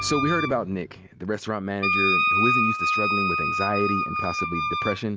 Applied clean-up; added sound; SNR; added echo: none; Wind instrument, woodwind instrument; -2 dB; none.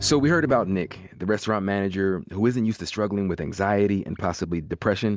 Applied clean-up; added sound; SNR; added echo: none; none; none; none.